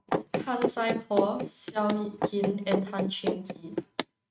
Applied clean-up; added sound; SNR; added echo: neural mask model RNNoise.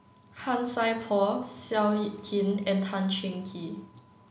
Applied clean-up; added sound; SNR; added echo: none; none; none; none.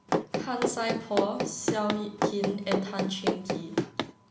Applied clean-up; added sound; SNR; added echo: none; Run; -2 dB; none.